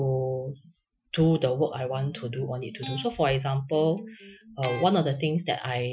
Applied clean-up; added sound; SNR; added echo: classical method Wiener filter.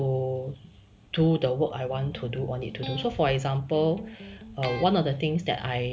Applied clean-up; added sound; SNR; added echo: none; Electric guitar; 15 dB; none.